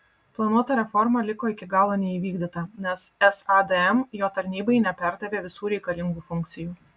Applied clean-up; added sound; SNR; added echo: none; none; none; none.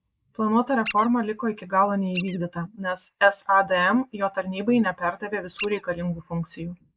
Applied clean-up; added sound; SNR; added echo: neural mask model Resemble Enhance denoiser.